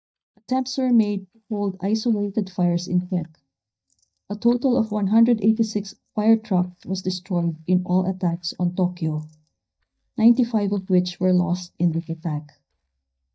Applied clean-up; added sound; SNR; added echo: neural mask model DeepFilterNet 3.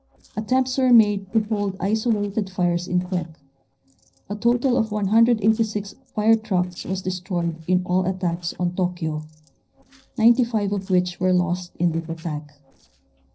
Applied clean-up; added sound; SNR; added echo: neural separator model SepFormer DNS4.